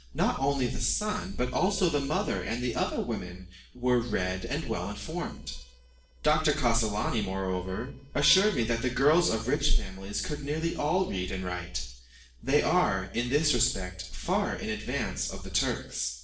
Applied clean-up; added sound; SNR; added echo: neural separator model SepFormer DNS4.